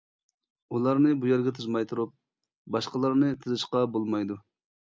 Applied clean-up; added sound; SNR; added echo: none; none; none; none.